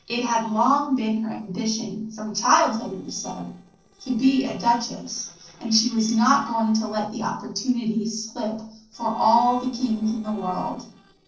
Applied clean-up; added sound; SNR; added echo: neural separator model SepFormer DNS4.